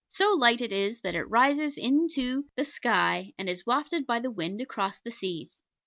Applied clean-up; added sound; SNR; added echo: none; none; none; none.